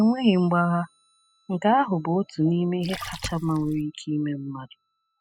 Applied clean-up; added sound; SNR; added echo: classical method spectral subtraction.